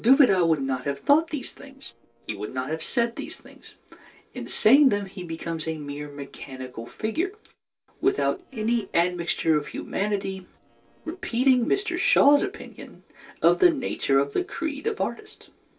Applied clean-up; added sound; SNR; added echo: neural separator model SepFormer DNS4.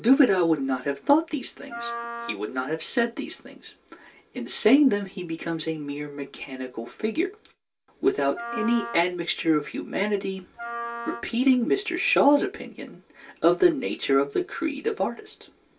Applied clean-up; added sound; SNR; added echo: none; Wind instrument, woodwind instrument; 12 dB; reverberation time 0.2 s.